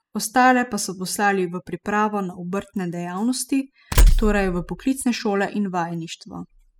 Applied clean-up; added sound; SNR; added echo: classical method spectral subtraction.